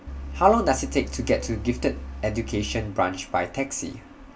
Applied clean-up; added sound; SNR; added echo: none; Engine; 9 dB; reverberation time 0.2 s.